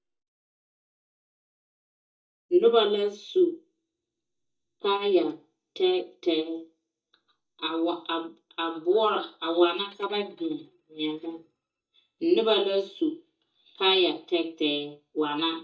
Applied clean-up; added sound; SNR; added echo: neural mask model DeepFilterNet 3.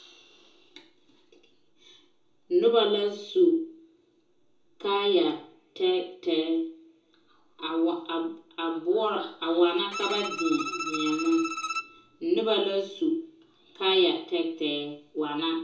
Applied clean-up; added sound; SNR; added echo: none; Bowed string instrument; 7 dB; reverberation time 0.6 s.